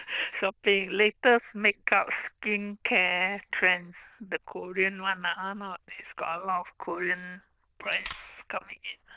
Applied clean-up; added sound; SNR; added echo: neural diffusion model UNIVERSE++.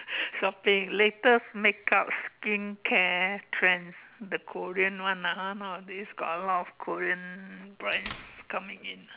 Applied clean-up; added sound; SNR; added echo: none; Door; 17 dB; none.